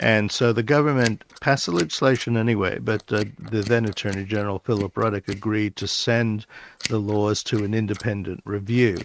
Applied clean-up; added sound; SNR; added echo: neural mask model RNNoise.